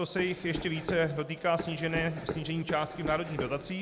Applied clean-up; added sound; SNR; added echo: none; Run; 7 dB; none.